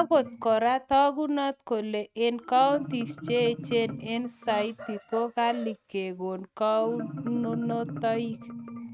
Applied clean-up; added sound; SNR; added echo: neural mask model RNNoise.